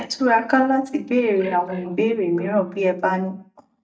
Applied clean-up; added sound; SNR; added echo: neural mask model DeepFilterNet 3.